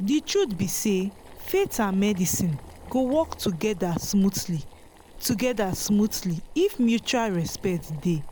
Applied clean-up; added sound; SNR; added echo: none; Boiling; 17 dB; none.